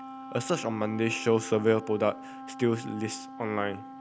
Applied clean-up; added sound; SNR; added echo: none; Wind instrument, woodwind instrument; 13 dB; none.